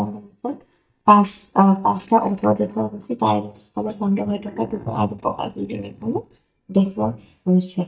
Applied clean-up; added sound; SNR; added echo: neural mask model DeepFilterNet 3.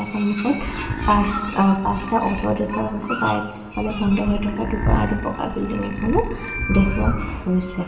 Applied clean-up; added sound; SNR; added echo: none; Burping, eructation; 14 dB; reverberation time 1.2 s.